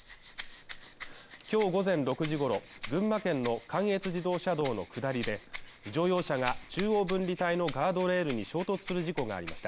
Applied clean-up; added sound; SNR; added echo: none; Rattle (instrument); 9 dB; none.